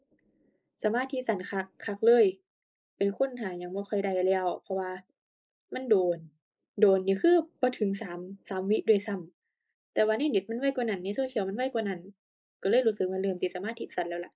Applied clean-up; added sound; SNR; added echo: neural mask model Resemble Enhance denoiser.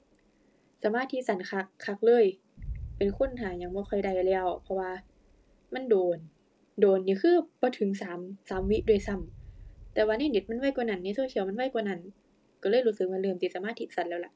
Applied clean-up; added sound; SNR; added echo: none; Boom; 18 dB; none.